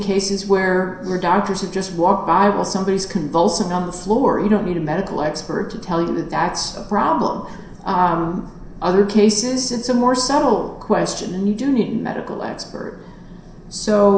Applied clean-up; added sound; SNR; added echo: none; none; none; reverberation time 0.7 s.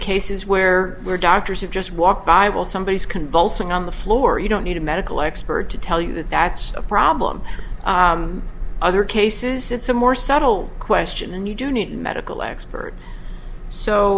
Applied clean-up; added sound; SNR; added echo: none; none; none; none.